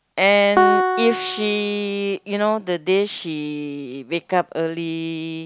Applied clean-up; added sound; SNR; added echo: none; Piano; 2 dB; none.